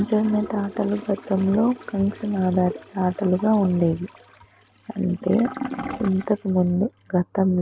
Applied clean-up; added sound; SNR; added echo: none; Toilet flush / Gurgling; 15 dB; none.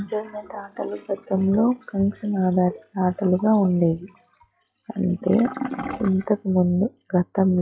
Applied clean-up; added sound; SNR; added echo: classical method log-MMSE.